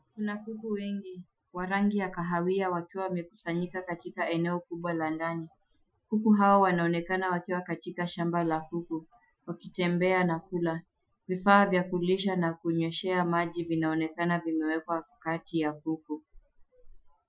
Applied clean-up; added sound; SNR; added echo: classical method Wiener filter.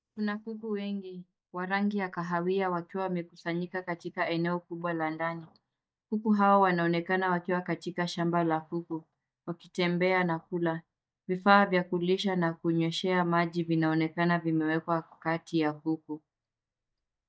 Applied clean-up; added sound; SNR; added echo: neural mask model DeepFilterNet 3.